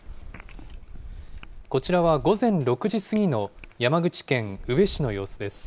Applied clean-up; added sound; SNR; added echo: none; none; none; none.